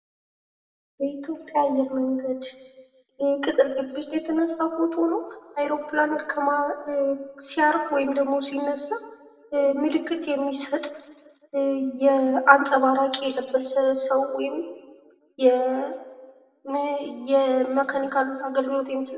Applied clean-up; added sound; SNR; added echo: none; none; none; reverberation time 1.2 s.